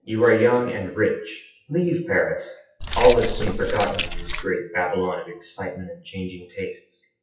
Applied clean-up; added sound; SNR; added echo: classical method WPE with log-MMSE.